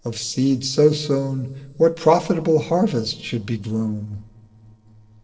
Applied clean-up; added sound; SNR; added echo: neural separator model SepFormer DNS4.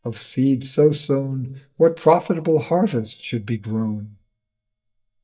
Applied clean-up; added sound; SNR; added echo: neural mask model DeepFilterNet 3.